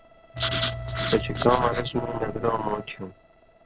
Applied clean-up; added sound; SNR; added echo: neural separator model SepFormer DNS4.